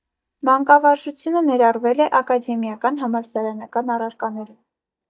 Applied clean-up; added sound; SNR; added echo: neural mask model DeepFilterNet 3.